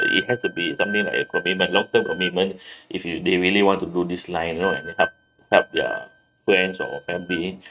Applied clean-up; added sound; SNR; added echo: neural mask model RNNoise.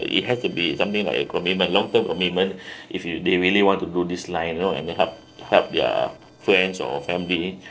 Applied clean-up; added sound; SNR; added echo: neural separator model SepFormer DNS4.